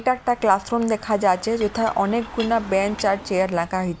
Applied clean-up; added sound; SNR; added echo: none; Chink, clink + Engine / Car; 18 dB; none.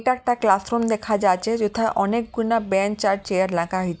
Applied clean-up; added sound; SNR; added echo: none; none; none; none.